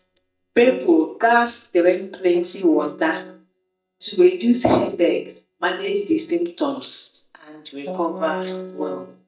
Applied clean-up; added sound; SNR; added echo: neural mask model DeepFilterNet 3.